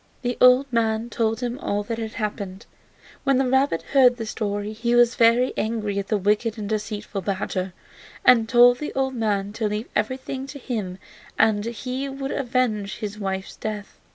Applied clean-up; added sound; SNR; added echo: none; none; none; none.